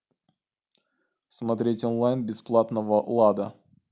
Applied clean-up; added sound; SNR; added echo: none; none; none; none.